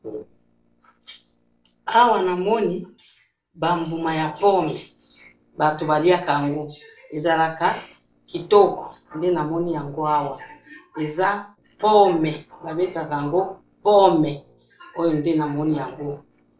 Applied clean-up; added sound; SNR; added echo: neural separator model SepFormer DNS4.